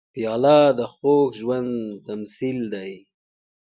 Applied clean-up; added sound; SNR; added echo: none; none; none; none.